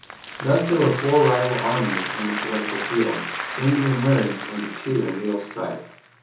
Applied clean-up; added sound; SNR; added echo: none; Applause; 8 dB; reverberation time 0.7 s.